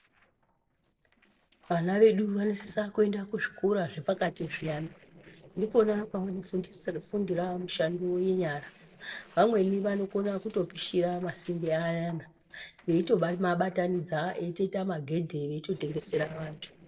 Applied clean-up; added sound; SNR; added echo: neural separator model SepFormer DNS4.